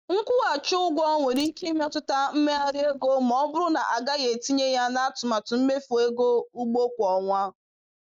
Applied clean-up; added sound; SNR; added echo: neural mask model DeepFilterNet 3.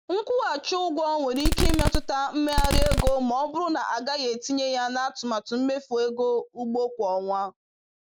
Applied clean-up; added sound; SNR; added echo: none; Fireworks; -3 dB; none.